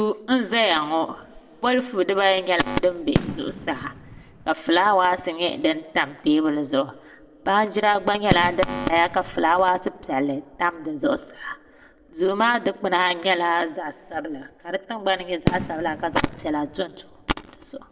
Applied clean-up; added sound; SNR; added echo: none; Fireworks; 7 dB; reverberation time 1.3 s.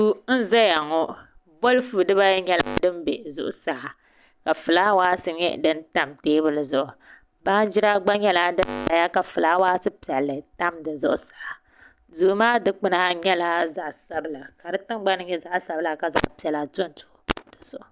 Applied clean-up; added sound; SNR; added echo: none; none; none; none.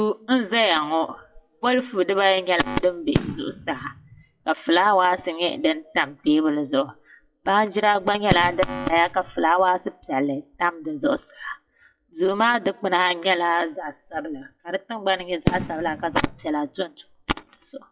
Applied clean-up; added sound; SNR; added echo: classical method WPE with log-MMSE.